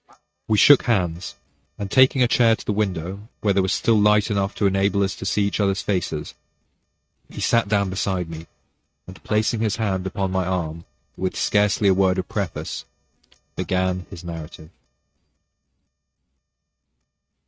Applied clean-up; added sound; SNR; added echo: neural mask model RNNoise.